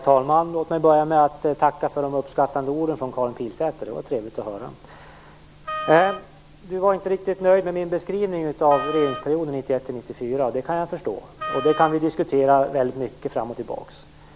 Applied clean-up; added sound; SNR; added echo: none; Wind instrument, woodwind instrument; 11 dB; none.